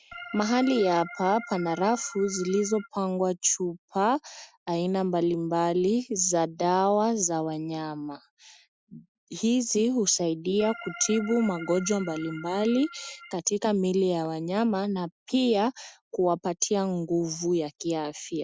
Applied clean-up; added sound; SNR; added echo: classical method Wiener filter.